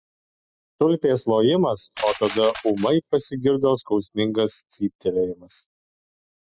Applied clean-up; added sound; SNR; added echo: classical method spectral subtraction.